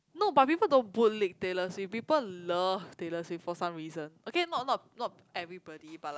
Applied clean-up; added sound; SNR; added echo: none; none; none; none.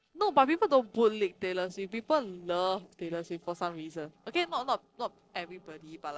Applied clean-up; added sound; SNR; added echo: neural separator model SepFormer DNS4.